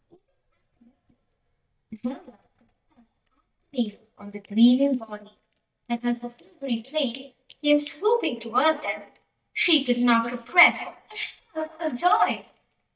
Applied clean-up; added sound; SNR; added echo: neural mask model DeepFilterNet 3.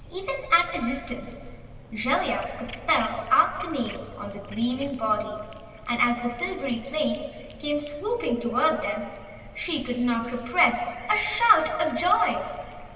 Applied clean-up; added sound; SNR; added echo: none; Cat; 17 dB; reverberation time 2.0 s.